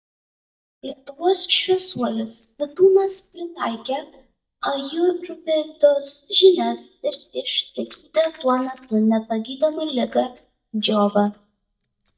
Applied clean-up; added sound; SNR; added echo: neural mask model DeepFilterNet 3.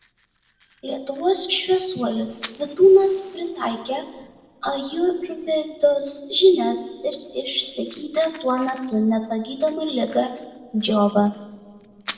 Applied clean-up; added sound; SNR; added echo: neural separator model SepFormer DNS4.